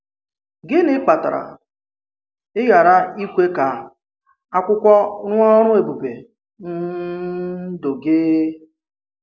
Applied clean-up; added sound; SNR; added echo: none; none; none; none.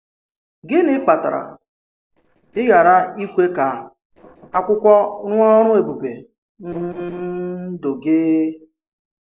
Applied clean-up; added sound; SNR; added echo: neural separator model SepFormer DNS4.